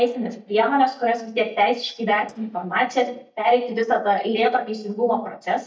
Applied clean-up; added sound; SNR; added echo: neural mask model DeepFilterNet 3.